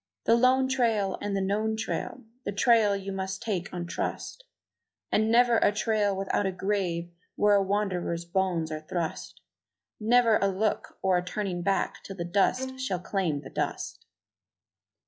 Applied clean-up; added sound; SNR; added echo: classical method log-MMSE.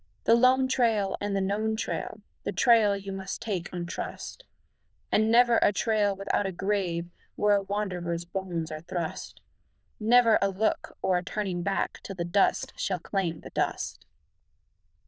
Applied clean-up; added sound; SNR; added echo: neural diffusion model UNIVERSE++.